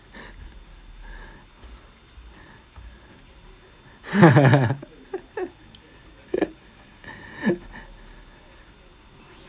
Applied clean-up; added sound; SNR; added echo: none; none; none; none.